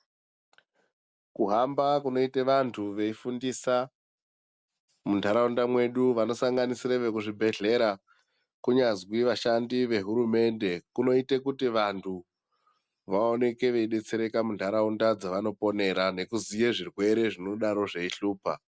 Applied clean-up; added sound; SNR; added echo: none; none; none; none.